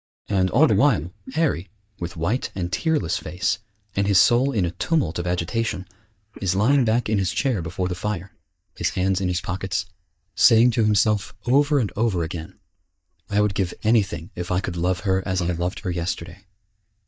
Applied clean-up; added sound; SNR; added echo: neural mask model DeepFilterNet 3.